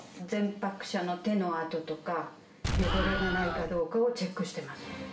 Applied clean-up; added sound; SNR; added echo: none; Explosion; -2 dB; reverberation time 1.0 s.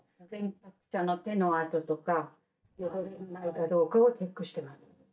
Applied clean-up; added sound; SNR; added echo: neural mask model DeepFilterNet 3.